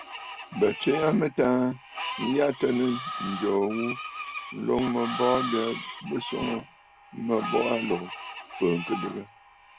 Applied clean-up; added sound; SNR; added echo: none; Screech; 9 dB; none.